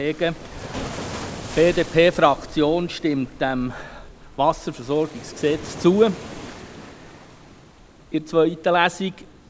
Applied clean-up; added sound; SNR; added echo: none; Waves, surf; 14 dB; none.